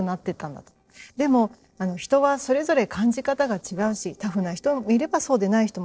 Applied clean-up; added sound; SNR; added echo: neural separator model SepFormer DNS4.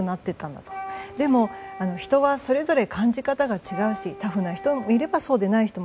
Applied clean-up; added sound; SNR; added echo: none; Wind instrument, woodwind instrument; 16 dB; none.